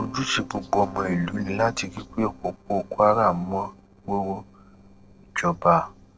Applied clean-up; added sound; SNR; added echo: neural separator model SepFormer DNS4.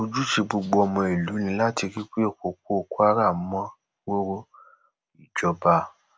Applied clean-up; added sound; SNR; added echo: none; none; none; none.